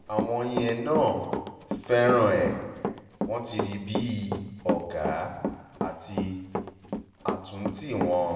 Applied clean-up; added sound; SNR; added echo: none; Run; 5 dB; reverberation time 1.1 s.